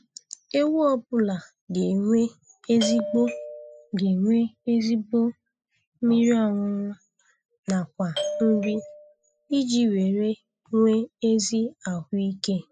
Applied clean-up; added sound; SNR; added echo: classical method spectral subtraction.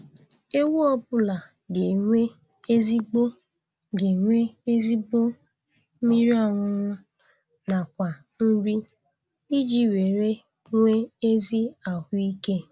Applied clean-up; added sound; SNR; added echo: none; none; none; none.